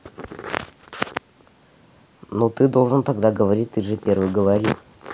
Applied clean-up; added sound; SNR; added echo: none; none; none; none.